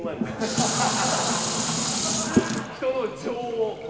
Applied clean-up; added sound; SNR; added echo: none; Dishes, pots, and pans; -1 dB; reverberation time 2.4 s.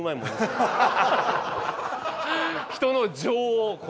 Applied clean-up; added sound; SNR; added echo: none; none; none; none.